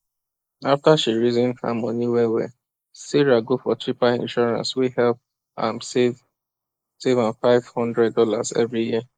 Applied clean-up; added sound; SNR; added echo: neural mask model Resemble Enhance denoiser.